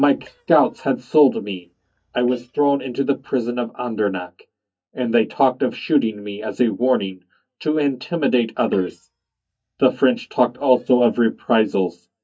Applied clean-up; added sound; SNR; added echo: neural mask model DeepFilterNet 3.